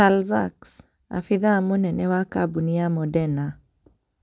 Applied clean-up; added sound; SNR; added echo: none; none; none; none.